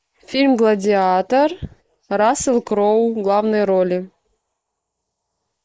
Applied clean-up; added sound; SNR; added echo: neural mask model Resemble Enhance denoiser.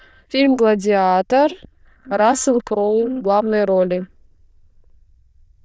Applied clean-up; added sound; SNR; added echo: neural diffusion model UNIVERSE++.